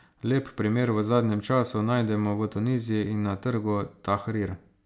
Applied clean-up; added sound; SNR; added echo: none; none; none; none.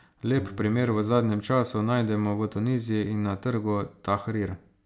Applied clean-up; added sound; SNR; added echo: none; Bowed string instrument; 19 dB; none.